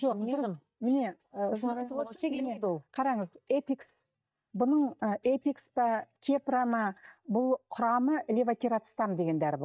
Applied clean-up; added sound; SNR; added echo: neural mask model DeepFilterNet 3.